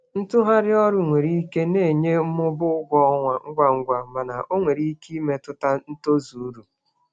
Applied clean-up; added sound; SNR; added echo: none; none; none; none.